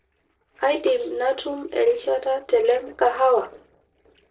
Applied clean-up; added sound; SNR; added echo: neural separator model SepFormer DNS4.